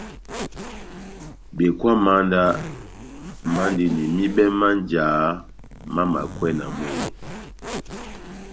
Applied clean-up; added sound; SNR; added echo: none; Zipper (clothing); 11 dB; none.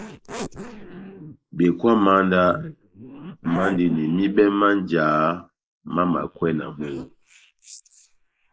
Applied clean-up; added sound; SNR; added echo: neural mask model Resemble Enhance denoiser.